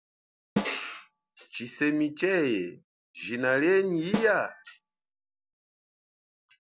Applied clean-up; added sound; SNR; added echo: none; Snare drum; 7 dB; none.